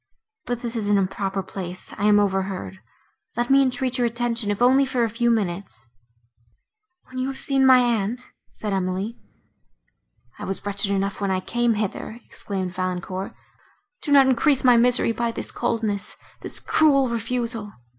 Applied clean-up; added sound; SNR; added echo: neural mask model Resemble Enhance denoiser.